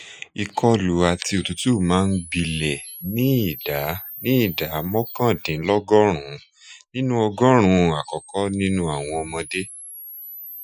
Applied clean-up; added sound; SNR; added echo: classical method Wiener filter.